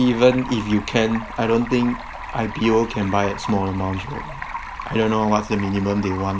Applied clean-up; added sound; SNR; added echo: none; Stream; 11 dB; none.